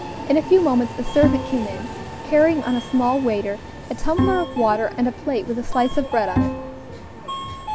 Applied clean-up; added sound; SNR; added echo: none; Subway, metro, underground + Bowed string instrument; 7 dB; none.